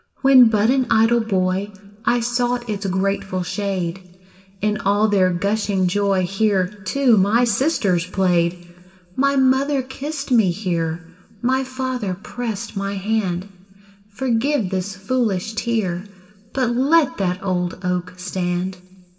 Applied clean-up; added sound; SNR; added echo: none; none; none; reverberation time 2.4 s.